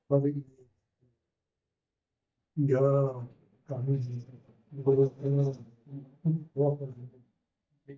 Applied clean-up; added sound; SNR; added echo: neural mask model DeepFilterNet 3.